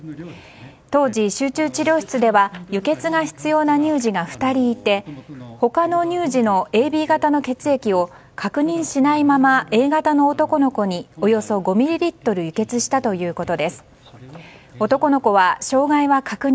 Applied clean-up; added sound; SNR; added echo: none; none; none; none.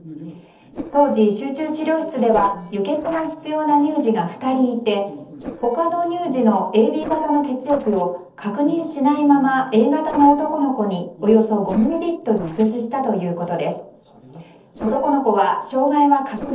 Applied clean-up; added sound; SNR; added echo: neural separator model SepFormer DNS4.